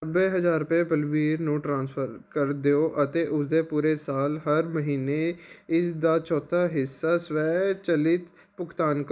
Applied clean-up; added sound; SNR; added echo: none; none; none; none.